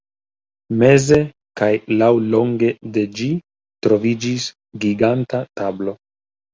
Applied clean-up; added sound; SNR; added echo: none; none; none; none.